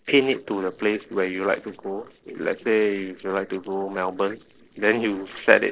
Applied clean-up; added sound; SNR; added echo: neural separator model SepFormer DNS4.